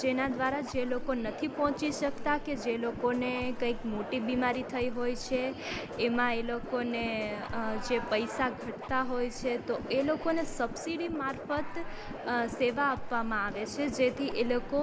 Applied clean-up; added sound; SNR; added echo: none; Scratching (performance technique); 8 dB; none.